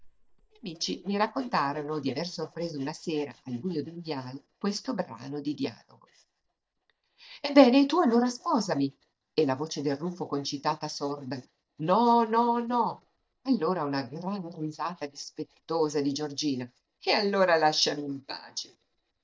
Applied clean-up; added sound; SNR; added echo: neural mask model DeepFilterNet 3.